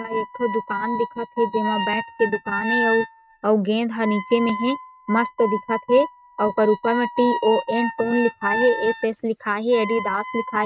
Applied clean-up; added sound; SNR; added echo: neural mask model RNNoise.